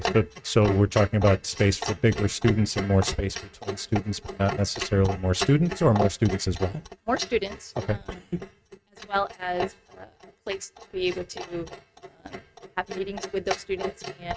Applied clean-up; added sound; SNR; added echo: neural mask model RNNoise.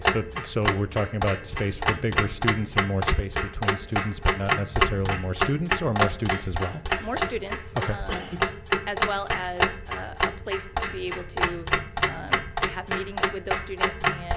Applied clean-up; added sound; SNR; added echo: none; Clock; -2 dB; none.